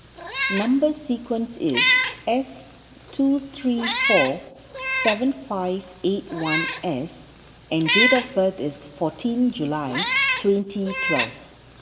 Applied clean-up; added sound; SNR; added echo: none; Meow; 2 dB; reverberation time 1.5 s.